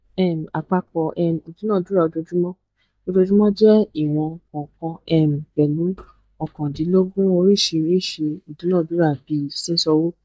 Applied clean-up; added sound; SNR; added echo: neural mask model DeepFilterNet 3.